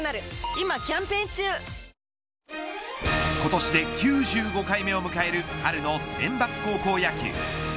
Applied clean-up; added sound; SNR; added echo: none; none; none; none.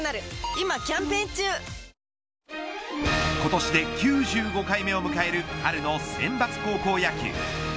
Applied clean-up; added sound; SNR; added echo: none; Brass instrument; 11 dB; none.